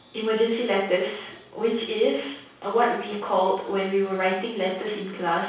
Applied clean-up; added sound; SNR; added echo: none; none; none; reverberation time 0.7 s.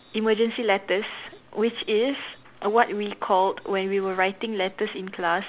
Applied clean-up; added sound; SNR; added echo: none; none; none; none.